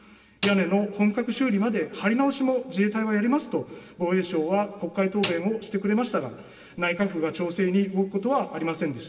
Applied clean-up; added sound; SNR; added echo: none; Snare drum; 12 dB; reverberation time 1.7 s.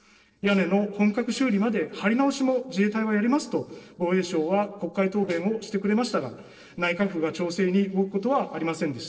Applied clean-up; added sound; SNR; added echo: neural separator model SepFormer DNS4.